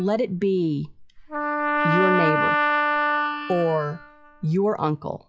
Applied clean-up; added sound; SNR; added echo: classical method log-MMSE.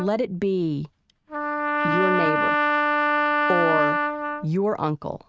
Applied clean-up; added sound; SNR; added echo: neural mask model RNNoise.